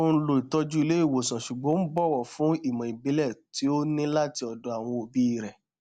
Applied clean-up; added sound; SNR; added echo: none; none; none; none.